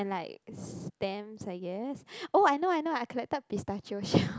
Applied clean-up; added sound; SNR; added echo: none; none; none; none.